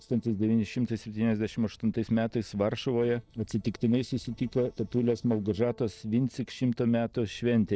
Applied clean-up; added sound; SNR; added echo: neural separator model SepFormer DNS4.